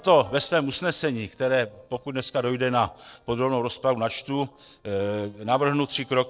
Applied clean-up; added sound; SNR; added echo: neural separator model SepFormer DNS4.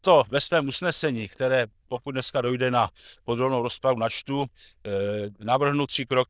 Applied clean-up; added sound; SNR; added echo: neural diffusion model UNIVERSE++.